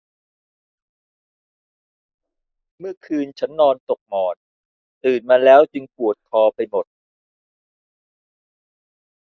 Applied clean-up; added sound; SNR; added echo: neural mask model Resemble Enhance denoiser.